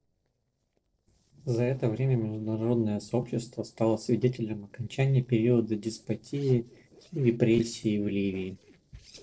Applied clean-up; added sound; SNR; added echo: neural separator model SepFormer DNS4.